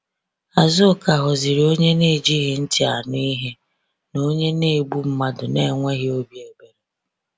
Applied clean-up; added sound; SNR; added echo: none; none; none; none.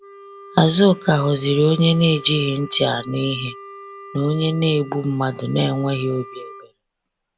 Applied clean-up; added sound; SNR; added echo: none; Wind instrument, woodwind instrument; 19 dB; none.